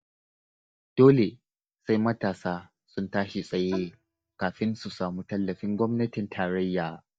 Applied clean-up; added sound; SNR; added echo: neural mask model DeepFilterNet 3.